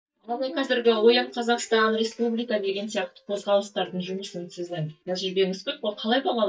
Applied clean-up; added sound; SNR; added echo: neural mask model DeepFilterNet 3.